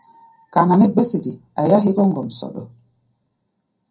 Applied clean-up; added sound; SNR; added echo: none; none; none; reverberation time 0.3 s.